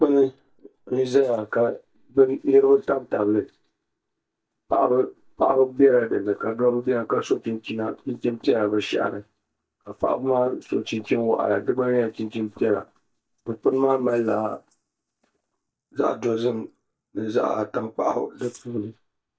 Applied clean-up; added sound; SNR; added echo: neural mask model DeepFilterNet 3.